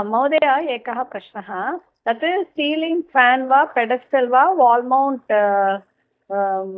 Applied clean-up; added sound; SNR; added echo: neural mask model DeepFilterNet 3.